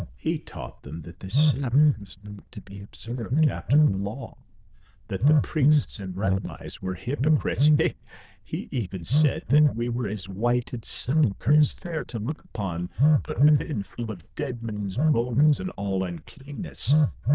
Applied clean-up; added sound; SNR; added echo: neural diffusion model UNIVERSE++.